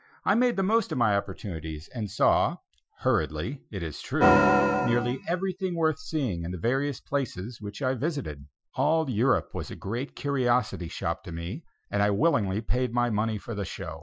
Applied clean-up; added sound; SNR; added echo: classical method Wiener filter.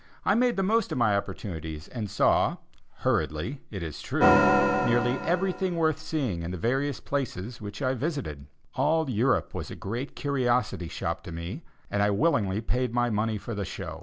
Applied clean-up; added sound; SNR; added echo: none; Organ; -1 dB; none.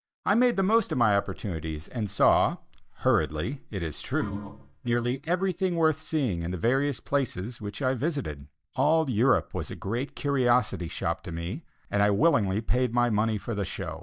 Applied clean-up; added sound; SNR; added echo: neural mask model DeepFilterNet 3.